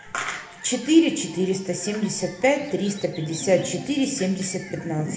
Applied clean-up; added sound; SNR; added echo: none; Bird vocalization, bird call, bird song; 17 dB; reverberation time 0.7 s.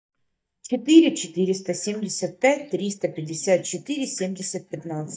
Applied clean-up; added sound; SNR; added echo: neural mask model DeepFilterNet 3.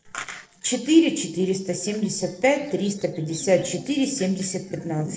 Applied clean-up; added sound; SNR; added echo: neural separator model SepFormer DNS4.